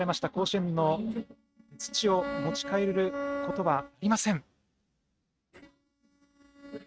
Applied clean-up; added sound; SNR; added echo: neural mask model RNNoise.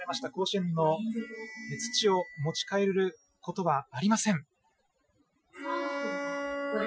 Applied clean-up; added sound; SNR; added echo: classical method Wiener filter.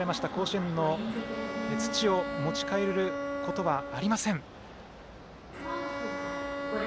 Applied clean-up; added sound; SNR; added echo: none; Bowed string instrument; 6 dB; none.